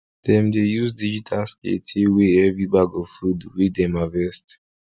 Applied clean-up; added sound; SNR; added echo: none; none; none; none.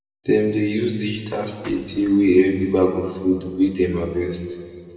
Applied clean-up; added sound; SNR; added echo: neural separator model SepFormer DNS4.